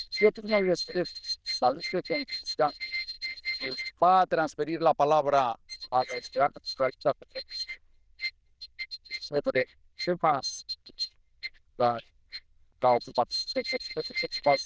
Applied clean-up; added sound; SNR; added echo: neural diffusion model UNIVERSE++.